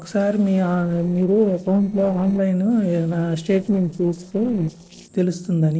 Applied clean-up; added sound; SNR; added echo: neural separator model SepFormer DNS4.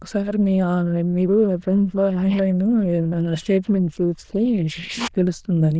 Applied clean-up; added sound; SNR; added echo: neural diffusion model UNIVERSE++.